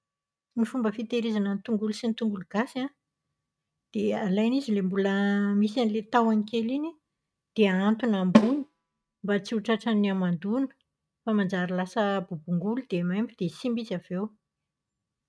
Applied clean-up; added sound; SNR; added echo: neural mask model RNNoise.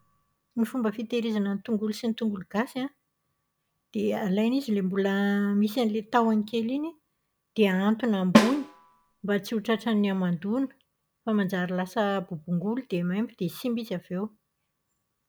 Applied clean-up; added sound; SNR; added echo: none; Snare drum; -1 dB; none.